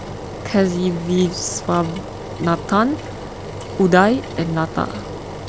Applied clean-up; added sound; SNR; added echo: none; Engine; 10 dB; none.